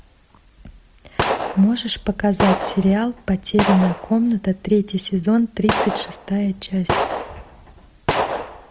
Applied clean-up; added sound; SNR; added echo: none; Gunshot, gunfire; 5 dB; none.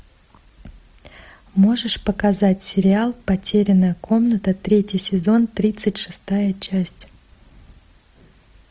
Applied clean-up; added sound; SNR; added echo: none; none; none; none.